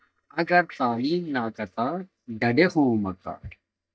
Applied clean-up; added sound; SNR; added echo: neural mask model DeepFilterNet 3.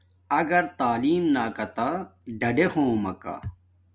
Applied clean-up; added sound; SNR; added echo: none; none; none; none.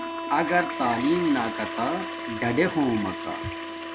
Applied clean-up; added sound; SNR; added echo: none; Toilet flush + Harmonica; 6 dB; none.